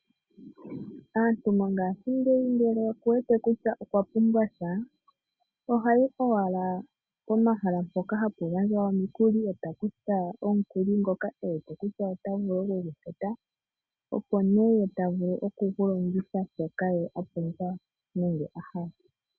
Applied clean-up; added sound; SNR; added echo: none; none; none; none.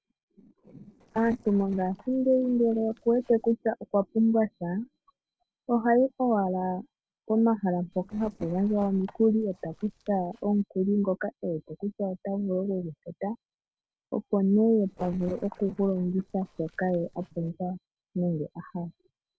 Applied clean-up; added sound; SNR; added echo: neural separator model SepFormer DNS4.